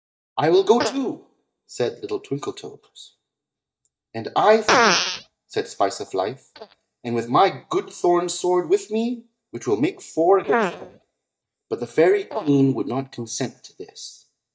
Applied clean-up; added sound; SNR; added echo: neural mask model DeepFilterNet 3.